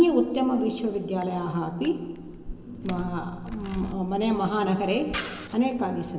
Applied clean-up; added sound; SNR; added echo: none; Camera; 15 dB; reverberation time 1.3 s.